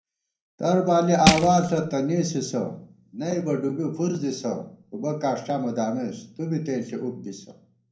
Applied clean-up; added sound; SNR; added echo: none; Crushing; -3 dB; reverberation time 0.6 s.